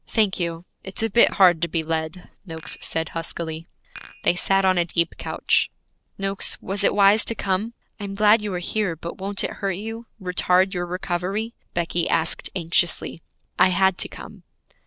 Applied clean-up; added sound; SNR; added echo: neural separator model SepFormer DNS4.